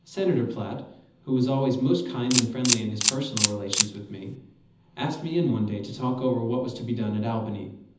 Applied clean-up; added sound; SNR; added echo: none; Camera; 0 dB; reverberation time 0.8 s.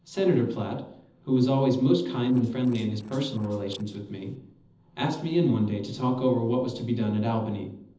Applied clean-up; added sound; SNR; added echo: neural separator model SepFormer DNS4.